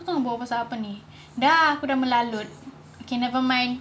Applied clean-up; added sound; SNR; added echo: none; none; none; none.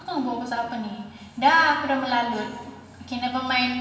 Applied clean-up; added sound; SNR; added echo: none; none; none; reverberation time 1.4 s.